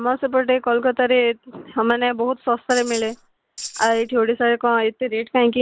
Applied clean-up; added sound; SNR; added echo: none; Tambourine; 14 dB; none.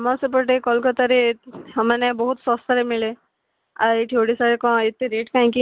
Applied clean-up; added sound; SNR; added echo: none; none; none; none.